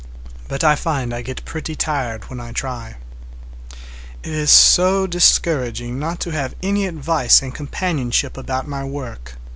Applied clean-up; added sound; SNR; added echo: none; none; none; none.